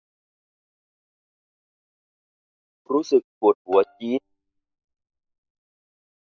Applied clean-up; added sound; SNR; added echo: classical method spectral subtraction.